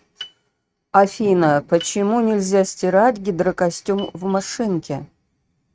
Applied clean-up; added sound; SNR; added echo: neural mask model RNNoise.